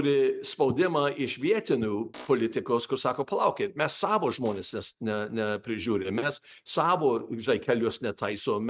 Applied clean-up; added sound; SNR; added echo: neural mask model RNNoise.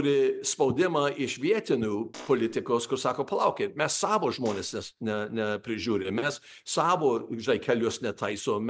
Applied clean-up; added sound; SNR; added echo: none; Fart; 18 dB; none.